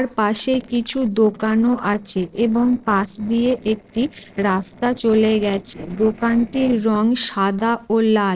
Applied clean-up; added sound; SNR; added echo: neural separator model SepFormer DNS4.